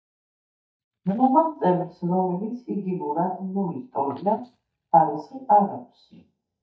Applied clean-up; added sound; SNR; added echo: neural mask model DeepFilterNet 3.